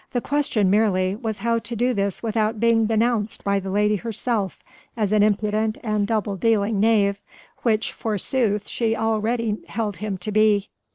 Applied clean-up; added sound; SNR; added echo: neural separator model SepFormer DNS4.